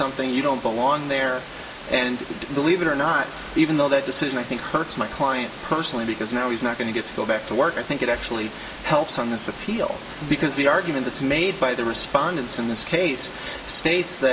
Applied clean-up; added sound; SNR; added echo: none; Water; 13 dB; reverberation time 0.4 s.